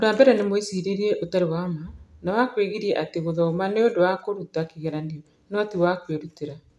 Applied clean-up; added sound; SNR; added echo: none; none; none; none.